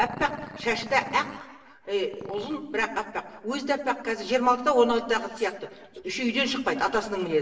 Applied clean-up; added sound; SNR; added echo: none; Growling; 20 dB; reverberation time 1.3 s.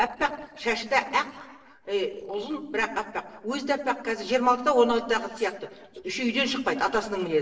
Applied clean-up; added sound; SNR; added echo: neural separator model SepFormer DNS4.